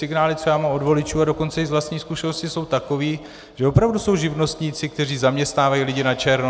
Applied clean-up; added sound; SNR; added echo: none; none; none; none.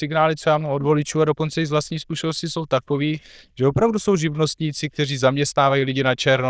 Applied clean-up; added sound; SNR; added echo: neural diffusion model UNIVERSE++.